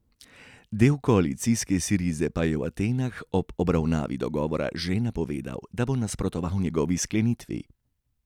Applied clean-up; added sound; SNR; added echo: none; none; none; none.